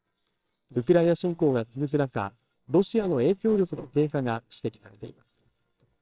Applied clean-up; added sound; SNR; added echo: neural separator model SepFormer WHAMR!.